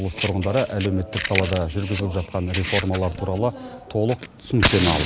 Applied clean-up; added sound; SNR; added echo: none; Fire; 6 dB; none.